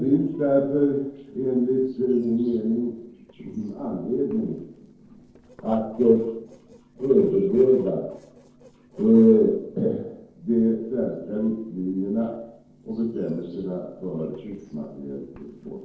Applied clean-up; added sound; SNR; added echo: neural separator model SepFormer DNS4.